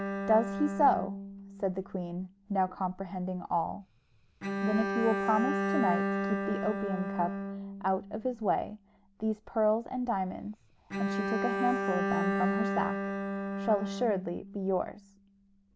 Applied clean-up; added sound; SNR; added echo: none; Bowed string instrument; 3 dB; none.